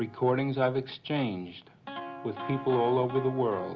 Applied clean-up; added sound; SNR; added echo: none; none; none; none.